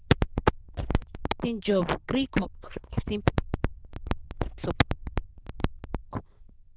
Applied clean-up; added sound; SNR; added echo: neural diffusion model UNIVERSE++.